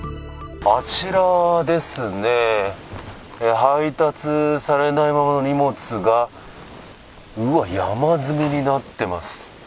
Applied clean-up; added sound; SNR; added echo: none; none; none; none.